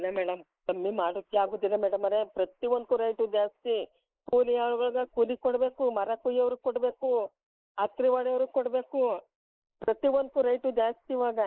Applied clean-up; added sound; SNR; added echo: neural mask model Resemble Enhance denoiser.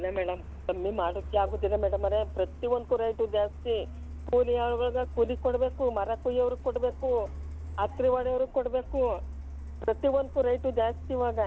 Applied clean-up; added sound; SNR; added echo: none; Truck; 10 dB; none.